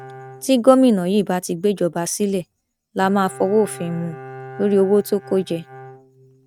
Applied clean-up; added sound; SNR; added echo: neural mask model RNNoise.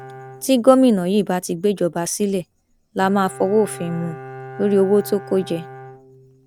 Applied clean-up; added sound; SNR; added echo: none; Bowed string instrument; 18 dB; none.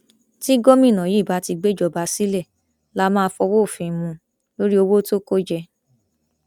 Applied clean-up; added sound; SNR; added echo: none; none; none; none.